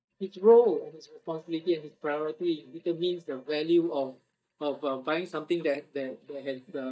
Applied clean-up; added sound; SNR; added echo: neural mask model DeepFilterNet 3.